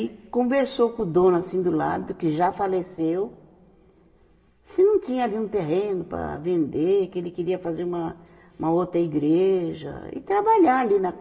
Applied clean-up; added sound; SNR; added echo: none; none; none; reverberation time 2.6 s.